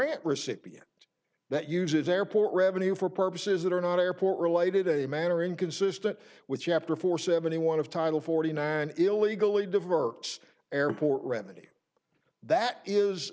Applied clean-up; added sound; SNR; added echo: none; none; none; none.